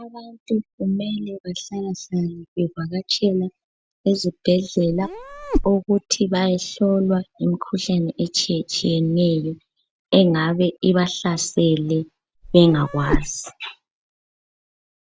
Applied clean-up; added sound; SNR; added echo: none; Meow; 3 dB; none.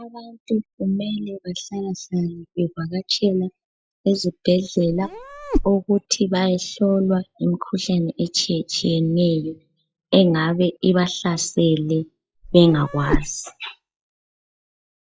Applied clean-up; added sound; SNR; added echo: classical method log-MMSE.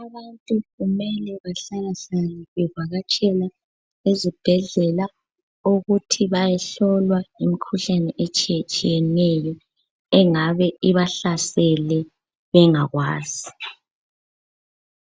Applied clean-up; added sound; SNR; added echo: none; none; none; none.